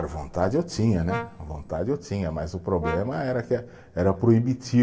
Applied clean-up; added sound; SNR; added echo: none; Brass instrument; 14 dB; reverberation time 1.4 s.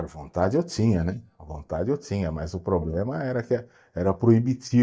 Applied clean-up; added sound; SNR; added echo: neural mask model DeepFilterNet 3.